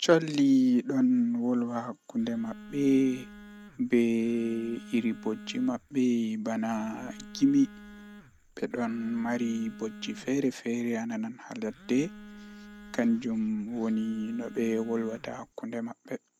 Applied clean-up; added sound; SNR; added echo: none; Telephone; 18 dB; none.